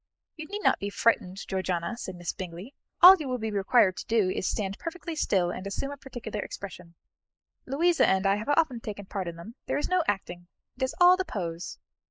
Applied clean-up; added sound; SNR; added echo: neural mask model Resemble Enhance denoiser.